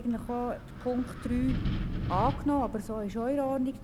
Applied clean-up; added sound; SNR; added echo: none; Wind; 4 dB; none.